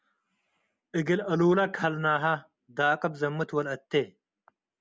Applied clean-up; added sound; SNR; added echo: none; none; none; none.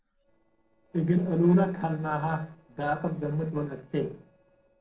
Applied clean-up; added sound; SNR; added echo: neural separator model SepFormer DNS4.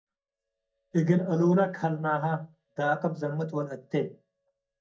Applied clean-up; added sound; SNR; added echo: neural mask model DeepFilterNet 3.